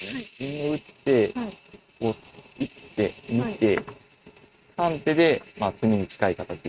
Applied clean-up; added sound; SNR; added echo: neural mask model RNNoise.